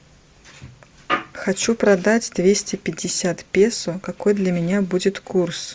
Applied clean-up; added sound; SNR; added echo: none; none; none; none.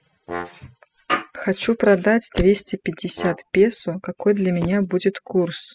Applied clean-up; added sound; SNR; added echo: classical method spectral subtraction.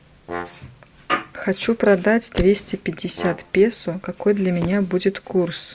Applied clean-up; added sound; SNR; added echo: none; Fireworks + Brass instrument; 14 dB; none.